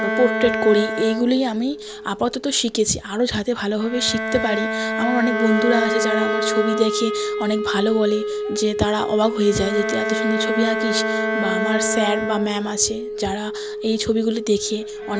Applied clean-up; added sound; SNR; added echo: none; Wind instrument, woodwind instrument + Bowed string instrument; 3 dB; none.